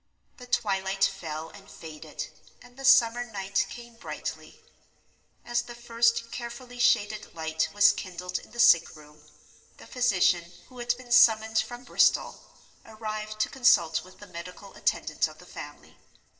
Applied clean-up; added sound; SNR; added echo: none; none; none; reverberation time 2.4 s.